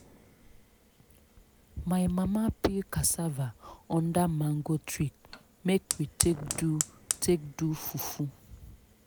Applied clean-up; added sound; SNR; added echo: none; Fire; 11 dB; none.